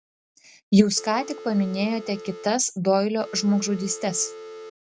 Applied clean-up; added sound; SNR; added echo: none; Telephone; 15 dB; none.